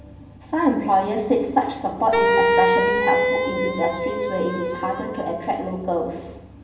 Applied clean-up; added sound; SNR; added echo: none; Wind instrument, woodwind instrument; -2 dB; reverberation time 0.9 s.